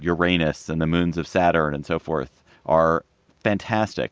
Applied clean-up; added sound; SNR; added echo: none; none; none; none.